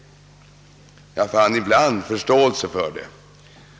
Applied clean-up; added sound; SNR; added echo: none; none; none; none.